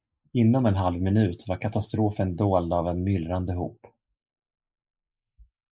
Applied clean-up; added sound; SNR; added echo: neural mask model Resemble Enhance denoiser.